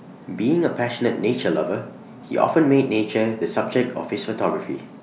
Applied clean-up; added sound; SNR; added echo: none; none; none; none.